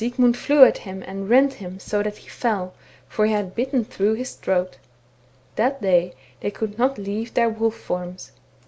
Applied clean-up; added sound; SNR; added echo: none; none; none; none.